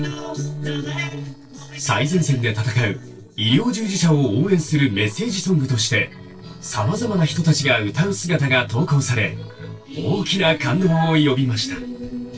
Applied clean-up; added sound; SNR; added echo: neural separator model SepFormer DNS4.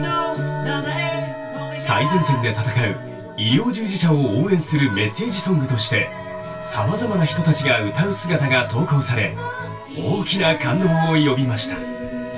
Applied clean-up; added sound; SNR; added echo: none; Wind instrument, woodwind instrument; 16 dB; reverberation time 0.2 s.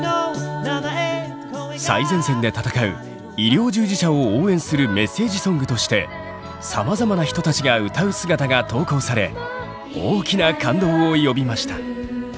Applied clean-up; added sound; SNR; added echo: none; none; none; none.